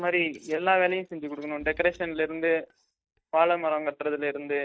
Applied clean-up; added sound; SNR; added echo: neural mask model DeepFilterNet 3.